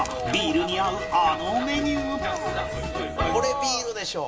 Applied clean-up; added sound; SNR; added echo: none; Wind instrument, woodwind instrument; 9 dB; reverberation time 2.6 s.